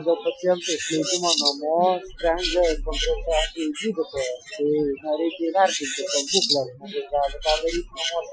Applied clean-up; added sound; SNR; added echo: classical method Wiener filter.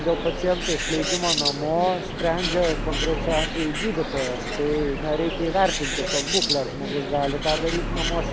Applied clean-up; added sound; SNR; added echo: none; Bird; 2 dB; none.